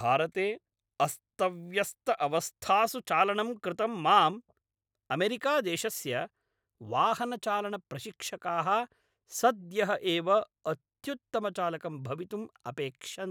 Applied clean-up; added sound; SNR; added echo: none; none; none; none.